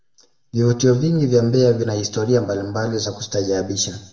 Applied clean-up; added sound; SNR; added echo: none; none; none; reverberation time 0.7 s.